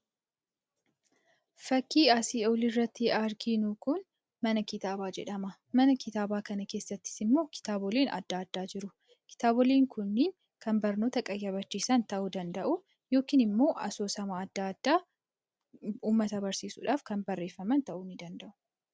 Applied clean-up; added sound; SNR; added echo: none; none; none; none.